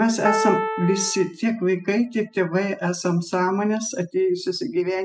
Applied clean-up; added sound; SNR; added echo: classical method spectral subtraction.